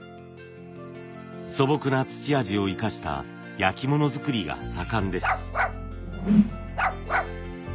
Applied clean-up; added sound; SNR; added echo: none; Whoosh, swoosh, swish + Bark; -3 dB; none.